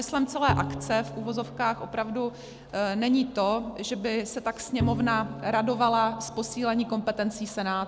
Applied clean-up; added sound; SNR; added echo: none; Bowed string instrument; 9 dB; none.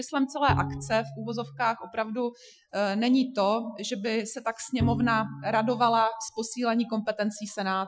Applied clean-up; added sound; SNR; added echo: classical method Wiener filter.